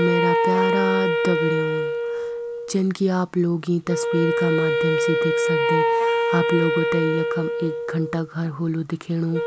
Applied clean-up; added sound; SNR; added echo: none; Wind instrument, woodwind instrument; -2 dB; none.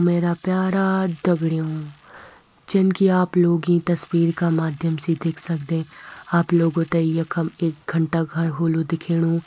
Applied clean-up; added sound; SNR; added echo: neural mask model Resemble Enhance denoiser.